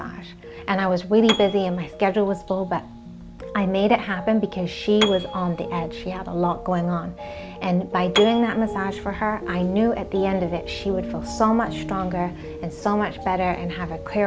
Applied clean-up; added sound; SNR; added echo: none; Piano; 11 dB; none.